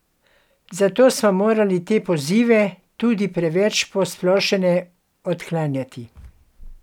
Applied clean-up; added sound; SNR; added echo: none; none; none; none.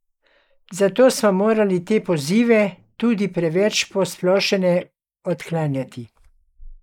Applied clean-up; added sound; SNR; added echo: neural mask model Resemble Enhance denoiser.